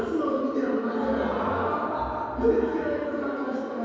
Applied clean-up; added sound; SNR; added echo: none; none; none; reverberation time 2.2 s.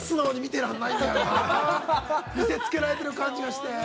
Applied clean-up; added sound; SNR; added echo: none; none; none; none.